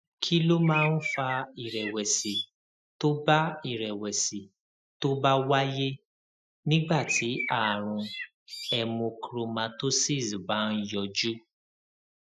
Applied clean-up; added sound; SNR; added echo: classical method Wiener filter.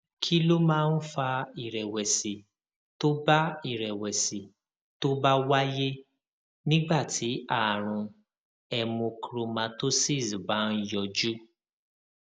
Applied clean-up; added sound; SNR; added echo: none; none; none; none.